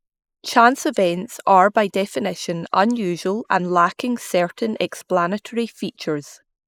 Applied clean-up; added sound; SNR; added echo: neural mask model Resemble Enhance denoiser.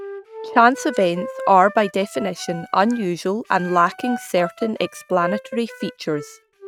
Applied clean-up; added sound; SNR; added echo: neural mask model RNNoise.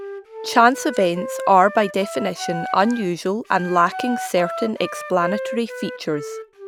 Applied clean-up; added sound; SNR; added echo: none; Wind instrument, woodwind instrument; 11 dB; none.